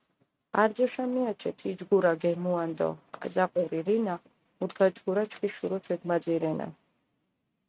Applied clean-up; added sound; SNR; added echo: neural mask model RNNoise.